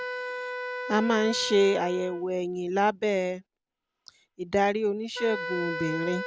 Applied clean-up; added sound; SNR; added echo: none; Wind instrument, woodwind instrument; 9 dB; none.